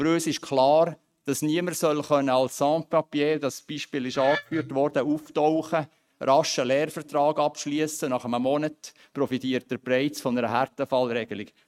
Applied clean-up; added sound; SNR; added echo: neural mask model RNNoise.